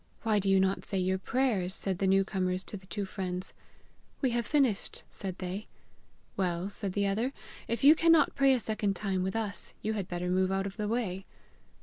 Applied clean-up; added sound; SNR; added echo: none; none; none; none.